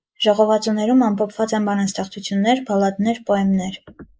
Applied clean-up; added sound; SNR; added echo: neural mask model Resemble Enhance denoiser.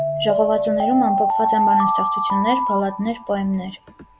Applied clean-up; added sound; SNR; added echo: none; Alarm; -2 dB; none.